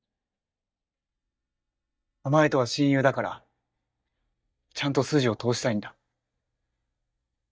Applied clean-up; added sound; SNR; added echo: neural mask model DeepFilterNet 3.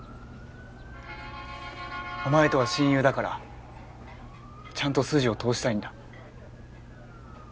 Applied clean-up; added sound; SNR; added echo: none; Motor vehicle (road) / Siren; 13 dB; none.